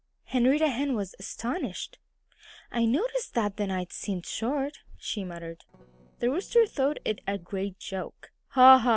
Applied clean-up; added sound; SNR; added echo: neural separator model SepFormer DNS4.